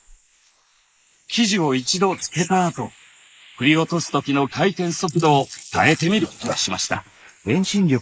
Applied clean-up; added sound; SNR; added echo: neural mask model Resemble Enhance denoiser.